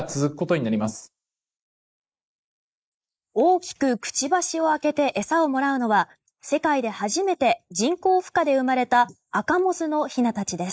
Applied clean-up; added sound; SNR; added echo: neural mask model Resemble Enhance denoiser.